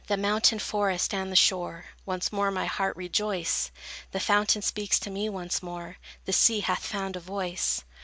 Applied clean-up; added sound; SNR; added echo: none; none; none; none.